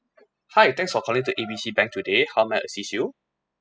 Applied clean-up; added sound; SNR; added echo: classical method spectral subtraction.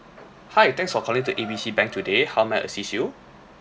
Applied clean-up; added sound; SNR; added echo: none; Chicken, rooster; 19 dB; none.